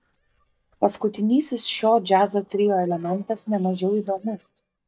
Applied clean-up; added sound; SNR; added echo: neural mask model DeepFilterNet 3.